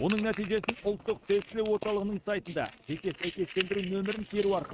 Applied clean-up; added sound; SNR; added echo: neural mask model RNNoise.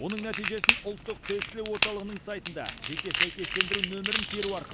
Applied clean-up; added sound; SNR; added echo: none; Crackle; -4 dB; none.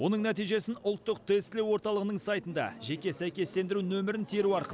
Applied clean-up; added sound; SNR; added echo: none; none; none; none.